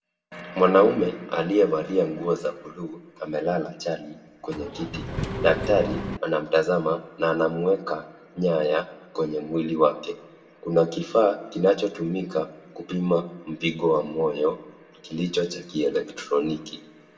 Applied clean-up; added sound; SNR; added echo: none; Engine; 6 dB; reverberation time 0.9 s.